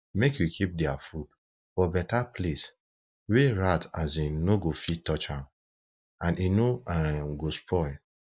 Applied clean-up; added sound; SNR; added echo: none; none; none; none.